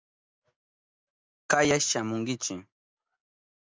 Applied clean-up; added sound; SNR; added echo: none; none; none; none.